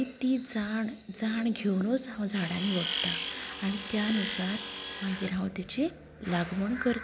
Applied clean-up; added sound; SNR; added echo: none; Tools; 2 dB; none.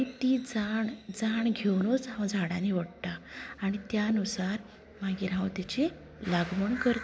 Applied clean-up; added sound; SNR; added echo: none; none; none; none.